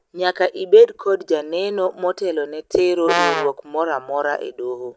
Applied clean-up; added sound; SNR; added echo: none; Brass instrument; 3 dB; none.